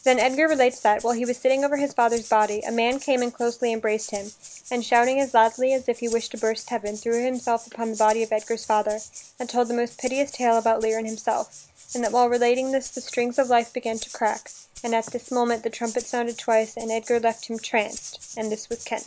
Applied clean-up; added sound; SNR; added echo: none; Rattle (instrument); 18 dB; none.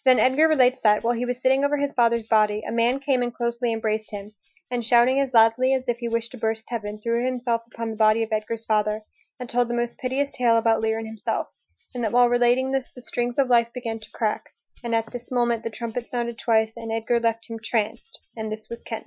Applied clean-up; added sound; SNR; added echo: classical method Wiener filter.